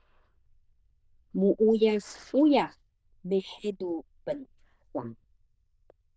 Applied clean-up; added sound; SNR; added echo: neural diffusion model UNIVERSE++.